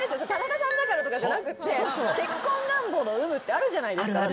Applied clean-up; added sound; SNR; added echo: none; none; none; none.